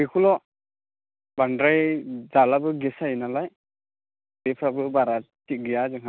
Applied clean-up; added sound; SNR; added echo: none; none; none; none.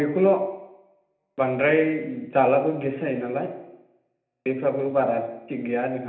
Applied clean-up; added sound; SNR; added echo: none; none; none; reverberation time 0.8 s.